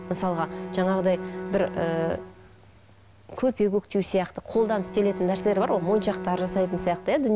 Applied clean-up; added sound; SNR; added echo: none; Bowed string instrument; 10 dB; none.